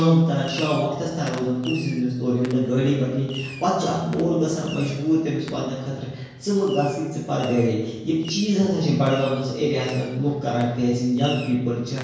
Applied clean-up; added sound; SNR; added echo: none; Fireworks; 19 dB; reverberation time 1.0 s.